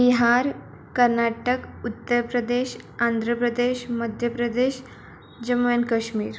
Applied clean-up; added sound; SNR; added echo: none; none; none; none.